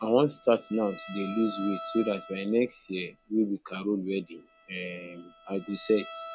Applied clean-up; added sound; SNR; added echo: none; Bowed string instrument; 16 dB; none.